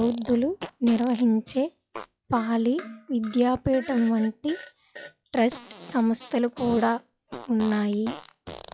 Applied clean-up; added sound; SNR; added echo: classical method log-MMSE.